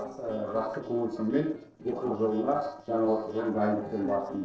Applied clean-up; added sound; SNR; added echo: neural separator model SepFormer DNS4.